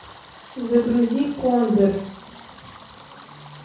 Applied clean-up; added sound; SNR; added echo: none; Stream; 18 dB; reverberation time 0.5 s.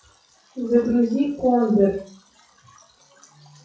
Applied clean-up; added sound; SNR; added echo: classical method WPE with log-MMSE.